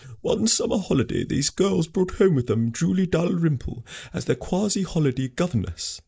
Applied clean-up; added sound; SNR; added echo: neural mask model Resemble Enhance denoiser.